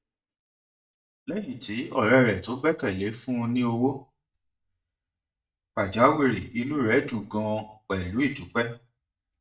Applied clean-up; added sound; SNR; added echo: neural mask model DeepFilterNet 3.